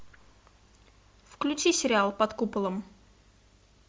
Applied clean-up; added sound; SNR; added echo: none; none; none; none.